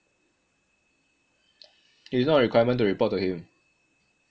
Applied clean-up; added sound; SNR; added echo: none; none; none; none.